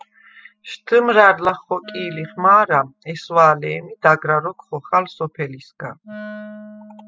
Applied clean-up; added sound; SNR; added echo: classical method spectral subtraction.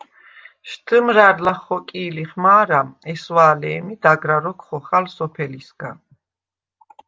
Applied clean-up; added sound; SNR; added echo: none; none; none; none.